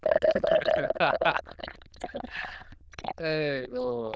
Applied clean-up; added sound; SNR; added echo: neural diffusion model UNIVERSE++.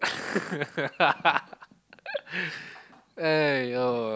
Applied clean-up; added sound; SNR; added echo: none; none; none; none.